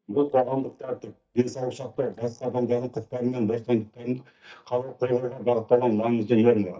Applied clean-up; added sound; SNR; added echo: neural mask model DeepFilterNet 3.